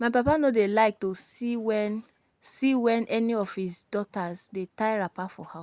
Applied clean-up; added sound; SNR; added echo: none; none; none; none.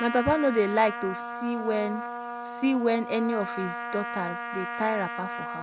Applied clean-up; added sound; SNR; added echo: none; Trumpet; 7 dB; none.